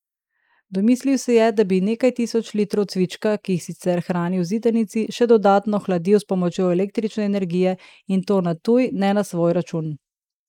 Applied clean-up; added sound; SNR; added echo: neural mask model Resemble Enhance denoiser.